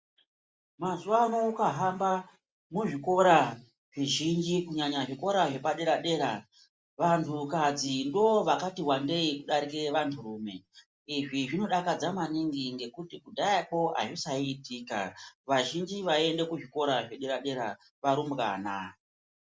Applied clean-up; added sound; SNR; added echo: none; none; none; none.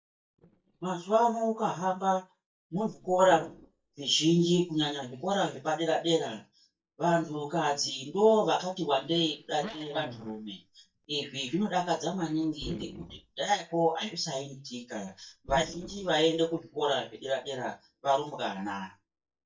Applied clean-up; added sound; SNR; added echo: neural mask model DeepFilterNet 3.